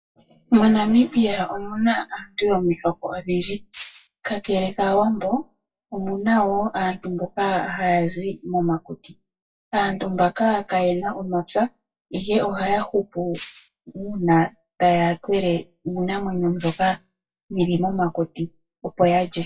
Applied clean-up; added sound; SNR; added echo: classical method WPE with log-MMSE.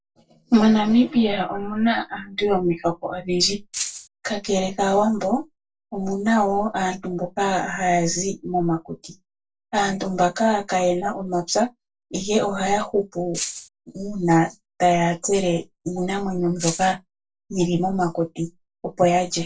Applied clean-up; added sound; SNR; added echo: neural separator model SepFormer DNS4.